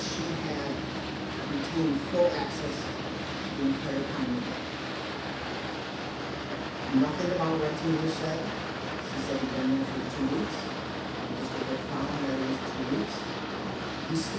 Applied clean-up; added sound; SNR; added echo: none; Boat, Water vehicle; 1 dB; reverberation time 0.7 s.